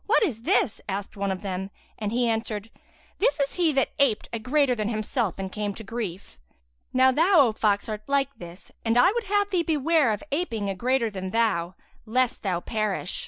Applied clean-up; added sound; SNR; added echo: none; none; none; none.